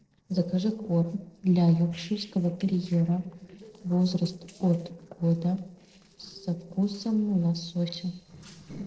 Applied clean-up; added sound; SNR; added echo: neural separator model SepFormer DNS4.